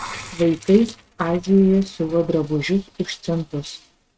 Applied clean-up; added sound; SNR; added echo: neural mask model RNNoise.